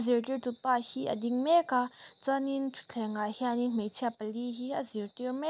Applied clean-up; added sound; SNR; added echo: none; none; none; none.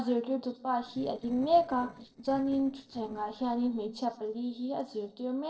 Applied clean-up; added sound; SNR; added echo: neural separator model SepFormer DNS4.